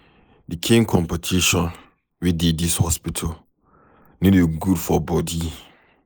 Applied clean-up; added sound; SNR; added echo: neural mask model Resemble Enhance denoiser.